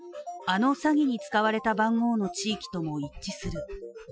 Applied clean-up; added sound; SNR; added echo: classical method Wiener filter.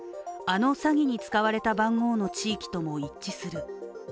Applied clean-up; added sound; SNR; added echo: none; none; none; none.